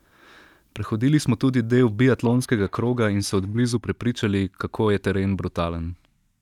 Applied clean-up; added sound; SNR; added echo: neural mask model DeepFilterNet 3.